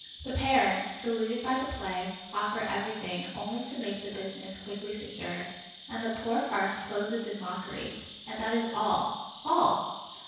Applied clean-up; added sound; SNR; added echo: none; Insect; -2 dB; reverberation time 1.1 s.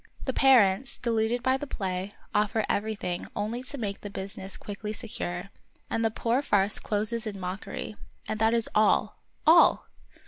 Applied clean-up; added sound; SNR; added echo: none; none; none; none.